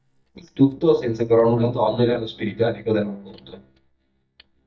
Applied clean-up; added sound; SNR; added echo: neural mask model DeepFilterNet 3.